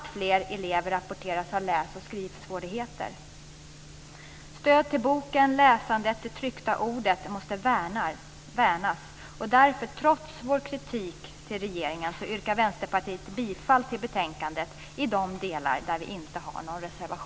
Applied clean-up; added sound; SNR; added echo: none; none; none; none.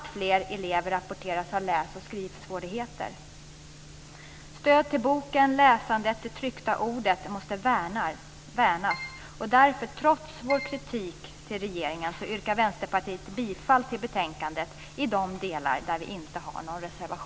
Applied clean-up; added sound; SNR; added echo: none; Keyboard (musical); 8 dB; none.